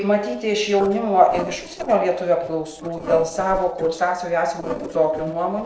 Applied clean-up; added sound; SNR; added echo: neural separator model SepFormer DNS4.